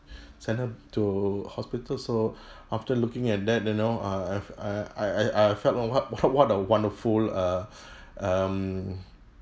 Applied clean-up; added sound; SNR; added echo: none; none; none; none.